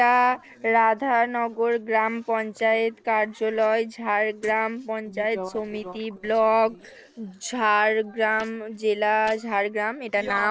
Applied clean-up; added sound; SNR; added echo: neural separator model SepFormer DNS4.